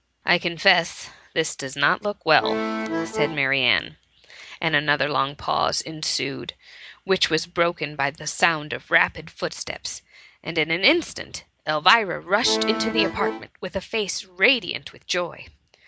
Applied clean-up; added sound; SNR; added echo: none; Accordion; 2 dB; none.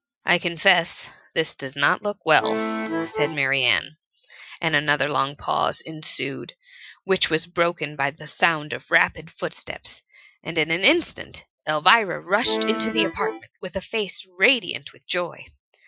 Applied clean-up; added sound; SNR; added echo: classical method Wiener filter.